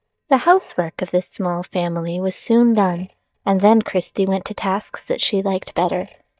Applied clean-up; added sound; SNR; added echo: neural mask model DeepFilterNet 3.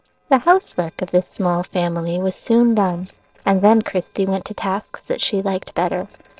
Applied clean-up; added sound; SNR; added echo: neural separator model SepFormer DNS4.